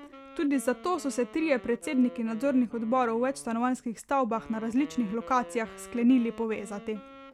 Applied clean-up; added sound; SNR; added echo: none; Wind instrument, woodwind instrument; 19 dB; none.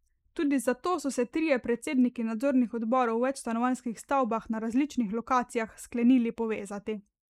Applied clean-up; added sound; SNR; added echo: neural mask model Resemble Enhance denoiser.